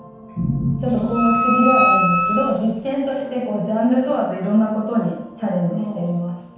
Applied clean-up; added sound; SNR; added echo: none; Wind instrument, woodwind instrument; 1 dB; reverberation time 0.9 s.